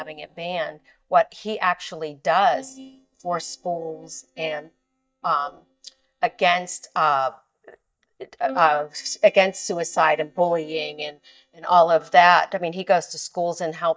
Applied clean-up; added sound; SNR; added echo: neural mask model DeepFilterNet 3.